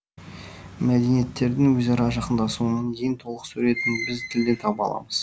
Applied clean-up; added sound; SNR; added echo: none; none; none; none.